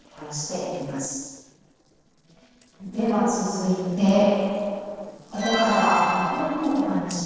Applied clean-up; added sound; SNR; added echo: neural separator model SepFormer DNS4.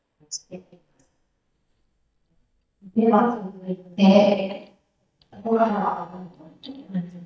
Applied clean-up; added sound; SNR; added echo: neural mask model DeepFilterNet 3.